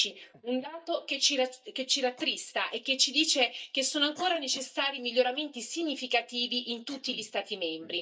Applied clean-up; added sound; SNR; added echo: neural mask model DeepFilterNet 3.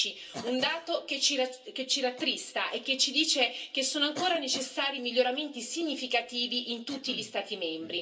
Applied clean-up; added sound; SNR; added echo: none; Cough; 18 dB; reverberation time 0.2 s.